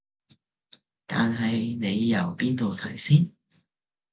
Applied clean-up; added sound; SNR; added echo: none; none; none; none.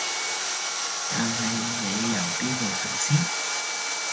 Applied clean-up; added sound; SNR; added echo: none; Sawing; -3 dB; none.